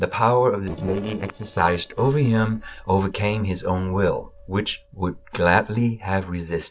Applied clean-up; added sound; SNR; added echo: neural separator model SepFormer DNS4.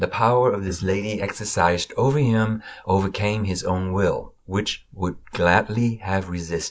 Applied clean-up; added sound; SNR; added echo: neural mask model Resemble Enhance denoiser.